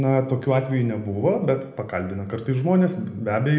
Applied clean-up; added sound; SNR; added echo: none; none; none; reverberation time 0.7 s.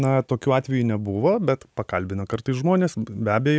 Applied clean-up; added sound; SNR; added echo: none; none; none; none.